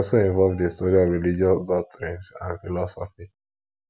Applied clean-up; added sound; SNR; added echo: none; none; none; none.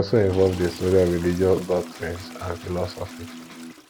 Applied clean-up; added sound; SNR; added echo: none; Electric guitar + Toilet flush / Water; 15 dB; none.